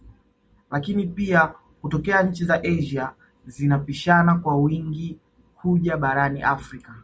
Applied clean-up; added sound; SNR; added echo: none; none; none; none.